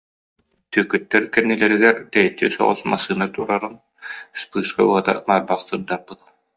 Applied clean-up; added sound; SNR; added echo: neural mask model DeepFilterNet 3.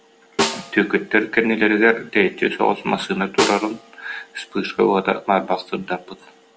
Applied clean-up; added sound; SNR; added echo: none; Snare drum; 9 dB; none.